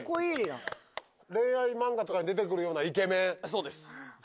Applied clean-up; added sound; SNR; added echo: none; none; none; none.